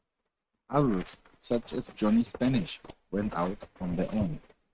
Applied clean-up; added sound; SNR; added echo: neural mask model RNNoise.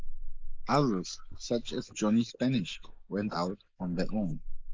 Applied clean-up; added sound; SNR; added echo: neural mask model Resemble Enhance denoiser.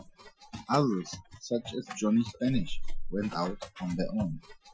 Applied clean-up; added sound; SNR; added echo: classical method Wiener filter.